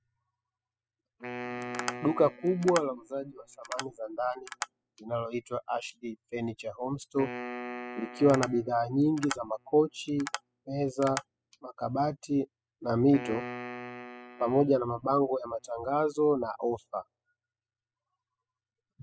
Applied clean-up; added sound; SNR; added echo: classical method spectral subtraction.